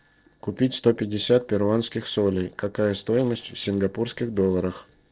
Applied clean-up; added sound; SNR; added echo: neural separator model SepFormer DNS4.